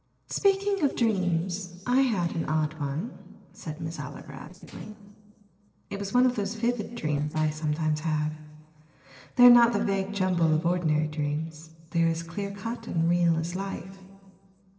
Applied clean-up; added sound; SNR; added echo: neural separator model SepFormer DNS4.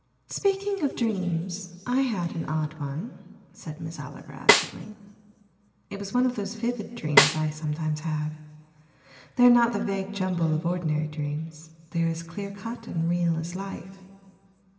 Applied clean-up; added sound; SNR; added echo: none; Snare drum; -2 dB; reverberation time 2.3 s.